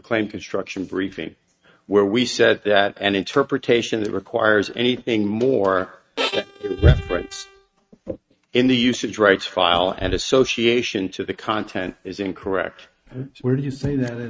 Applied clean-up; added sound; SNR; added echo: neural mask model RNNoise.